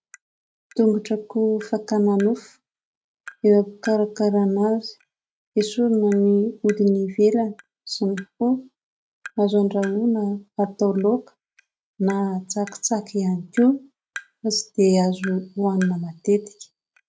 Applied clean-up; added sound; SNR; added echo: neural mask model RNNoise.